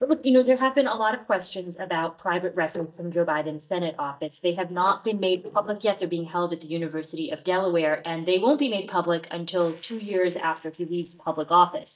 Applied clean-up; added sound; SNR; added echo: neural mask model DeepFilterNet 3.